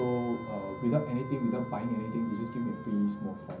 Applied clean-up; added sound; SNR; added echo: none; Wind instrument, woodwind instrument; 14 dB; reverberation time 0.4 s.